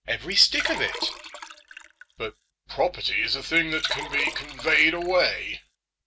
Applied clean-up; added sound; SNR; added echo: none; Liquid; 12 dB; none.